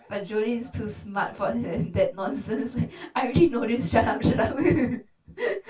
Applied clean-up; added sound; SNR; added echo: none; none; none; reverberation time 0.2 s.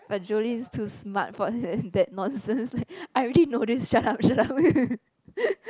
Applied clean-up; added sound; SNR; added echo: none; none; none; none.